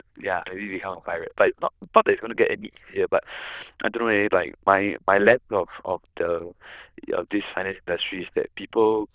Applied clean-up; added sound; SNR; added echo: neural diffusion model UNIVERSE++.